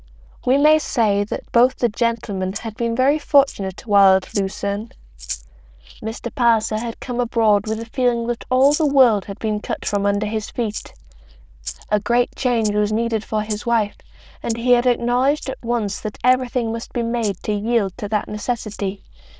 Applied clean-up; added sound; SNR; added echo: neural diffusion model UNIVERSE++.